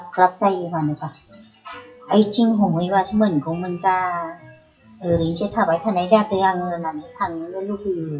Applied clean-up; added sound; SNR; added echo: classical method WPE with log-MMSE.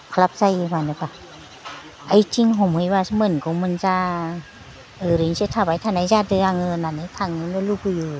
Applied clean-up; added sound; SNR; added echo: none; none; none; none.